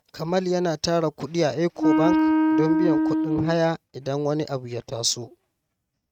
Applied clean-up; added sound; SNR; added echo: neural mask model RNNoise.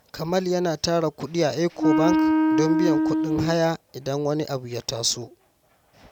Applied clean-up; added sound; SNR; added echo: none; Wind instrument, woodwind instrument; -4 dB; none.